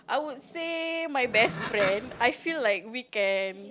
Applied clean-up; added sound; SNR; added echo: none; Livestock, farm animals, working animals; 7 dB; none.